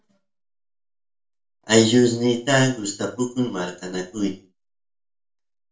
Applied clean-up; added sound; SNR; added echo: none; none; none; reverberation time 0.3 s.